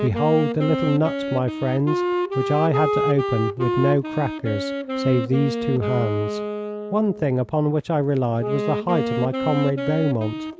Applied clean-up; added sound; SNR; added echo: none; Wind instrument, woodwind instrument; 3 dB; none.